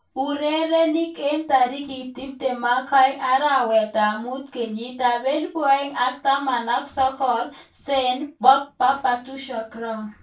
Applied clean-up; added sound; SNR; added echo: none; none; none; reverberation time 0.2 s.